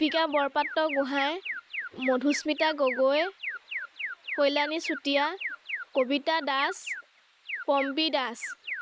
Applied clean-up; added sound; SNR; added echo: neural mask model Resemble Enhance denoiser.